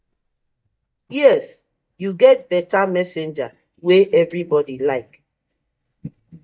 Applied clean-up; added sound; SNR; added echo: neural mask model DeepFilterNet 3.